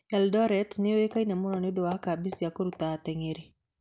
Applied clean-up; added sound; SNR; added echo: none; Walk, footsteps; 20 dB; none.